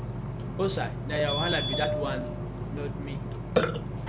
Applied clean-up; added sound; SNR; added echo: none; Burping, eructation; -4 dB; none.